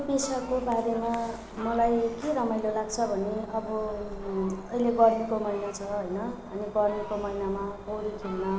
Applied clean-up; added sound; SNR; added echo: none; Fowl; 18 dB; none.